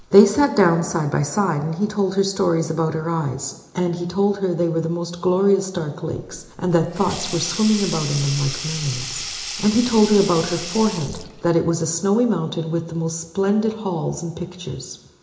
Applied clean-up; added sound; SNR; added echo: none; Sink (filling or washing); 14 dB; reverberation time 0.8 s.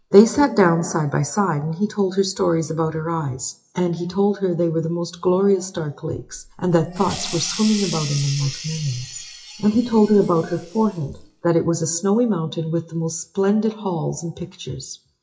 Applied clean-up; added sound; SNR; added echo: classical method WPE with log-MMSE.